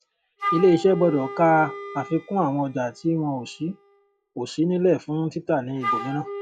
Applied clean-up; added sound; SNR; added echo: classical method log-MMSE.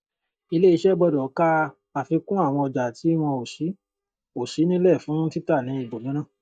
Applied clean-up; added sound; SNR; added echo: neural mask model DeepFilterNet 3.